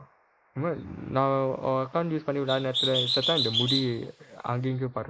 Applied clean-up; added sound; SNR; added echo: neural mask model Resemble Enhance denoiser.